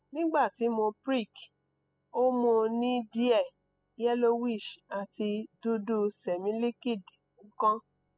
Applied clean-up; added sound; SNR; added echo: classical method spectral subtraction.